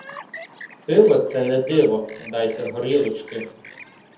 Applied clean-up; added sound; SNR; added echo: none; Chirp, tweet; 20 dB; reverberation time 0.7 s.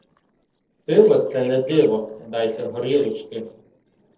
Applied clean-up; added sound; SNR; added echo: neural separator model SepFormer DNS4.